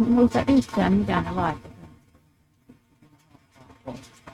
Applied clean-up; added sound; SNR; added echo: neural mask model RNNoise.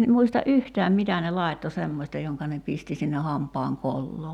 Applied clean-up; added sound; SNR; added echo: none; none; none; none.